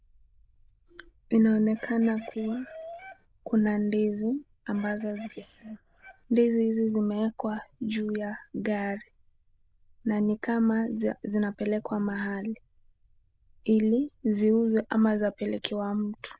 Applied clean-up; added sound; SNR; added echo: neural diffusion model UNIVERSE++.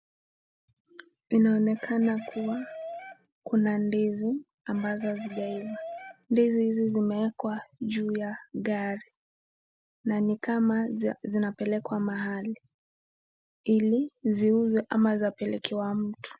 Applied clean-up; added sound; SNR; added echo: none; Chicken, rooster; 17 dB; none.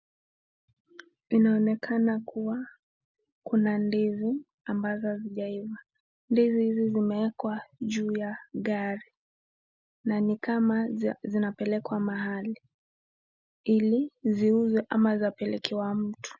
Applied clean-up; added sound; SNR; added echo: none; none; none; none.